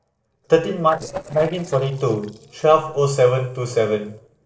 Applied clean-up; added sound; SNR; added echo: neural separator model SepFormer DNS4.